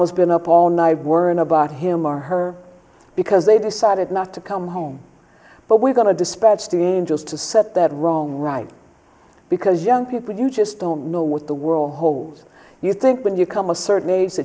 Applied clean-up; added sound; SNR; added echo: none; none; none; none.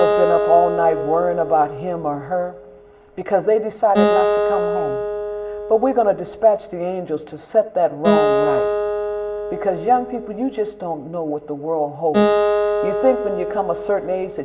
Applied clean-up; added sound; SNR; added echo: none; Acoustic guitar; 1 dB; reverberation time 0.4 s.